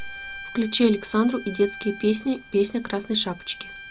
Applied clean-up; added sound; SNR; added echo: none; Bowed string instrument; 17 dB; none.